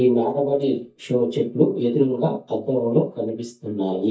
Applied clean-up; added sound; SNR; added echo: neural mask model DeepFilterNet 3.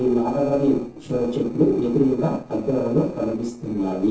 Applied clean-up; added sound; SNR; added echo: neural separator model SepFormer DNS4.